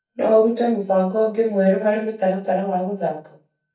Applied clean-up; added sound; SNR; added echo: neural mask model DeepFilterNet 3.